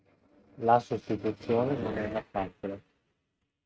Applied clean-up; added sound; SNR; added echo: neural mask model RNNoise.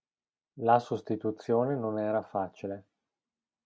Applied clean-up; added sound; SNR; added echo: none; none; none; none.